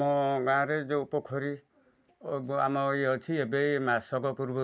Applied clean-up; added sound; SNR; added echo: none; none; none; none.